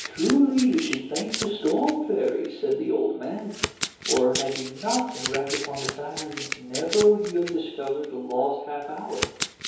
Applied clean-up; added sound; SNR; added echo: none; Domestic sounds, home sounds; 9 dB; reverberation time 2.2 s.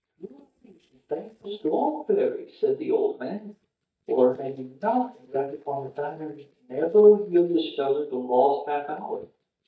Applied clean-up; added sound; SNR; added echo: neural mask model DeepFilterNet 3.